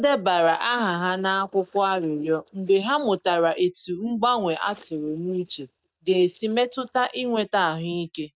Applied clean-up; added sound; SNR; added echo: neural mask model DeepFilterNet 3.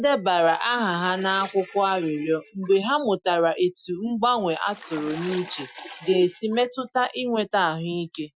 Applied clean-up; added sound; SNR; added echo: classical method Wiener filter.